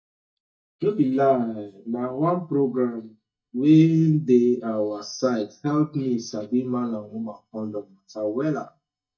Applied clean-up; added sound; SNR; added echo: neural mask model DeepFilterNet 3.